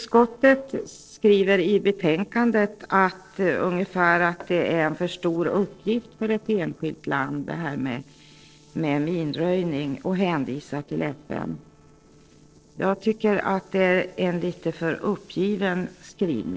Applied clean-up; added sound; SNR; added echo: neural separator model SepFormer DNS4.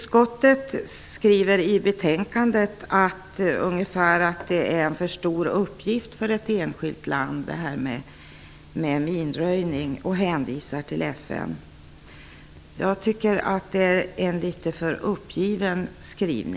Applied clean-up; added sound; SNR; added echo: none; none; none; none.